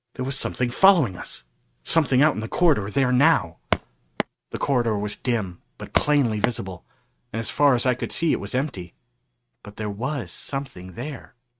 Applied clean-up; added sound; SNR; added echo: neural mask model RNNoise.